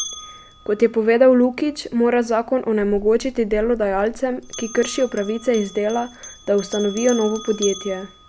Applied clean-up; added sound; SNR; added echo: none; Bell; 16 dB; none.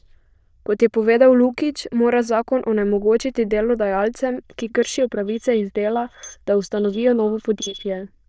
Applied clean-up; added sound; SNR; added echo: neural diffusion model UNIVERSE++.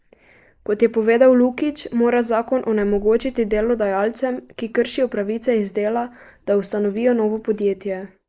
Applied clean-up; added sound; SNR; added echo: neural mask model Resemble Enhance denoiser.